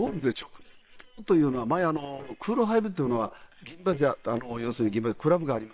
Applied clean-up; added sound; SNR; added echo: neural separator model SepFormer WHAM!.